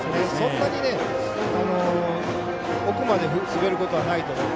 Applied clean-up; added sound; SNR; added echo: none; none; none; none.